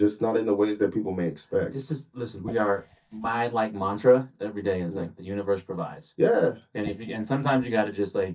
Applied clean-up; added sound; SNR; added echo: neural mask model DeepFilterNet 3.